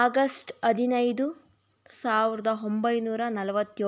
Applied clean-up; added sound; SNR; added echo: none; none; none; none.